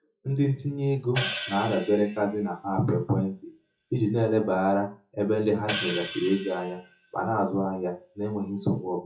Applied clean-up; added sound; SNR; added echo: classical method WPE with log-MMSE.